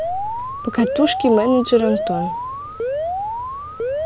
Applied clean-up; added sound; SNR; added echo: none; Alarm; 4 dB; none.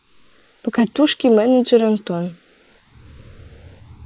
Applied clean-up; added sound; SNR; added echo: neural mask model Resemble Enhance denoiser.